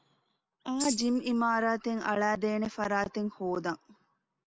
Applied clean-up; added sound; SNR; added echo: none; Tambourine; 11 dB; none.